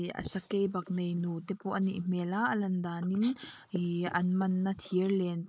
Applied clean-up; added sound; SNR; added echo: neural mask model Resemble Enhance denoiser.